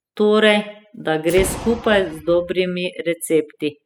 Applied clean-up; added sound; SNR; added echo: classical method spectral subtraction.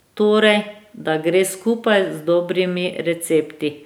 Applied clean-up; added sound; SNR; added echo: none; none; none; none.